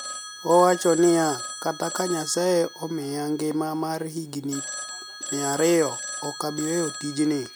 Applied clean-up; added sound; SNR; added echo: none; Telephone; 11 dB; none.